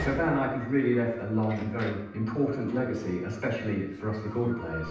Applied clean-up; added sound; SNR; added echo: none; Door; 16 dB; reverberation time 0.9 s.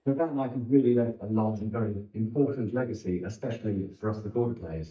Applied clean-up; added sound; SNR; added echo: neural mask model DeepFilterNet 3.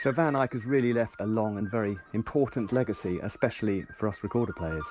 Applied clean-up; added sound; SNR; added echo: none; none; none; none.